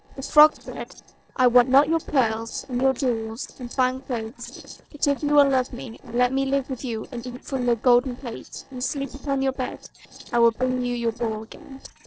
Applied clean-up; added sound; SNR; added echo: neural separator model SepFormer DNS4.